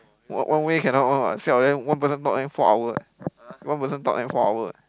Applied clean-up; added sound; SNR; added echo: none; none; none; none.